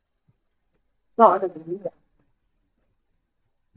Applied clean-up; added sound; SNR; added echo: neural mask model DeepFilterNet 3.